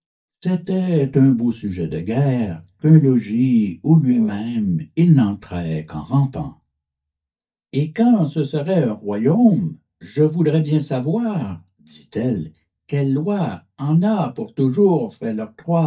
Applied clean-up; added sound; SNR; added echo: neural mask model DeepFilterNet 3.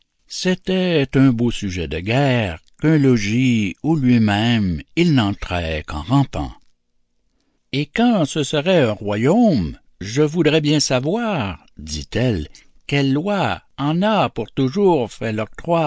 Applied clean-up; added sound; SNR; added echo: none; none; none; none.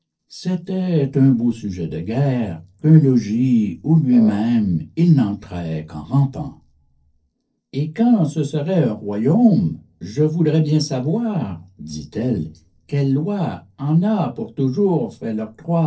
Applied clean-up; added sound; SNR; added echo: neural separator model SepFormer DNS4.